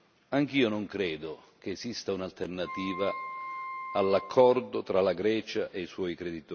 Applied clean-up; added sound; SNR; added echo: none; Wind instrument, woodwind instrument; 10 dB; none.